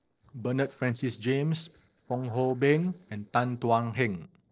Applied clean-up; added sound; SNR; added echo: neural separator model SepFormer DNS4.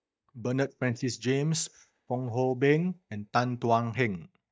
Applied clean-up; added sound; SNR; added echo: neural mask model DeepFilterNet 3.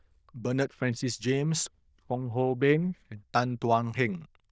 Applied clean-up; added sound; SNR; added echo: neural diffusion model UNIVERSE++.